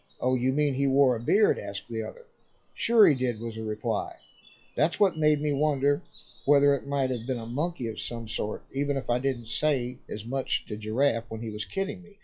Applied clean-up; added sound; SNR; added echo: classical method log-MMSE.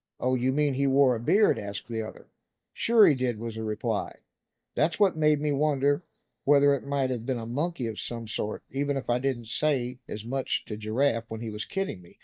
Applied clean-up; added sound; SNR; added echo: neural mask model DeepFilterNet 3.